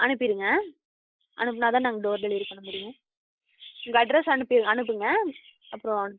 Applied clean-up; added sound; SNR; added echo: neural mask model Resemble Enhance denoiser.